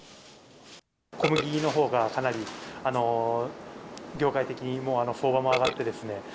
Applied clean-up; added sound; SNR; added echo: none; Burping, eructation; 11 dB; none.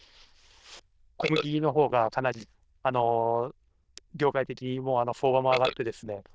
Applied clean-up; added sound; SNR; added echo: neural diffusion model UNIVERSE++.